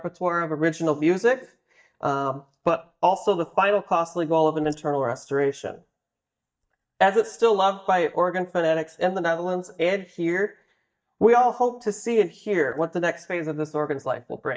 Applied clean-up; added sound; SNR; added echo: neural mask model DeepFilterNet 3.